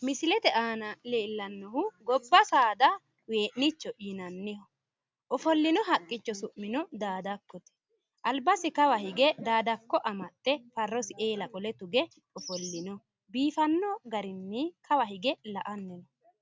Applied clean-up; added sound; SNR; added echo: none; none; none; none.